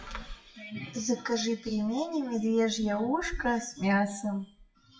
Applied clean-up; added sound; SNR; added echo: classical method WPE with log-MMSE.